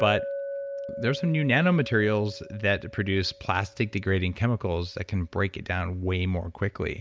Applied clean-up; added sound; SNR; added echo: none; Chink, clink; 13 dB; none.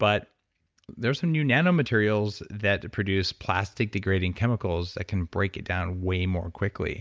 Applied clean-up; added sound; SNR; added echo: none; none; none; none.